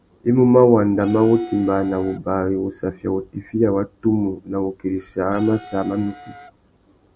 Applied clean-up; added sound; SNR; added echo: none; Wind instrument, woodwind instrument; 19 dB; none.